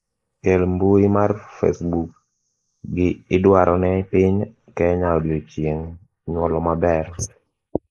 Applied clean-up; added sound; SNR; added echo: neural mask model Resemble Enhance denoiser.